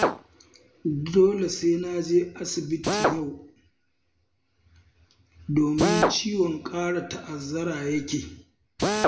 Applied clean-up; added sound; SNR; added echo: none; Drill; 4 dB; reverberation time 0.2 s.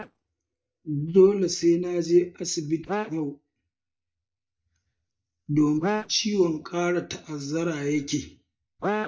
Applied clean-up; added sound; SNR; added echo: neural mask model DeepFilterNet 3.